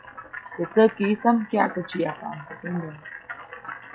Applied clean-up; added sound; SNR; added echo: classical method log-MMSE.